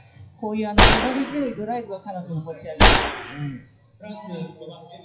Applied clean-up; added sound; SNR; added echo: classical method WPE with log-MMSE.